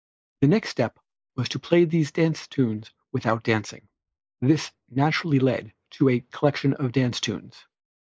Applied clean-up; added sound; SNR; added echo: neural mask model Resemble Enhance denoiser.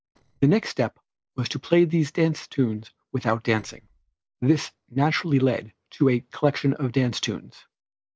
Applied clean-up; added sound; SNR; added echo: neural separator model SepFormer DNS4.